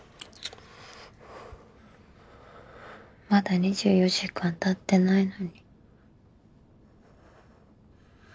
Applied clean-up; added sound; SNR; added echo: none; none; none; none.